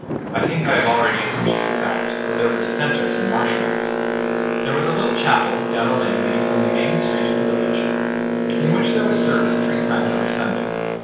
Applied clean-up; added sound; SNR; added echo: none; Boat, Water vehicle; -4 dB; reverberation time 1.0 s.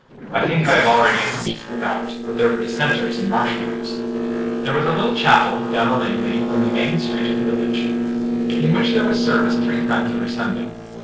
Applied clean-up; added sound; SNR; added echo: neural separator model SepFormer DNS4.